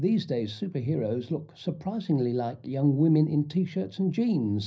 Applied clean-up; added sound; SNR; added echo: none; none; none; reverberation time 0.4 s.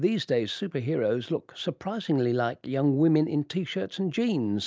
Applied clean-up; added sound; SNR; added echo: none; none; none; none.